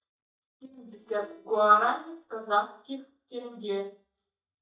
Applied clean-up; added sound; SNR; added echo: neural mask model DeepFilterNet 3.